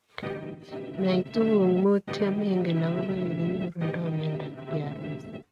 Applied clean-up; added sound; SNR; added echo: neural mask model RNNoise.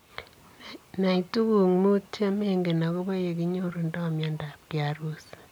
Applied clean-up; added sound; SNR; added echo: none; none; none; none.